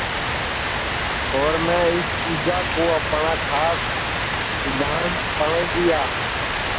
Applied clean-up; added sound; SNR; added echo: none; Rain; -2 dB; none.